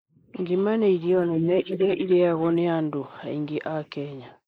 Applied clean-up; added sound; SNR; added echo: neural mask model Resemble Enhance denoiser.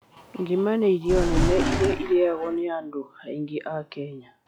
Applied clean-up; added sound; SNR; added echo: classical method log-MMSE.